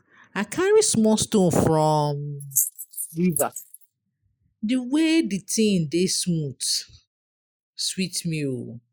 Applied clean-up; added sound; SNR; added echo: neural mask model Resemble Enhance denoiser.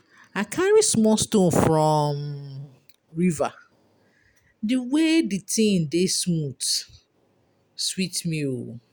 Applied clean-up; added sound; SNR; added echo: none; none; none; none.